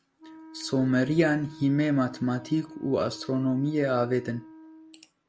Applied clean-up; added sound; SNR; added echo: none; Wind instrument, woodwind instrument; 20 dB; none.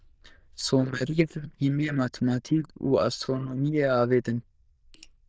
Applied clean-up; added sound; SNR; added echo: neural diffusion model UNIVERSE++.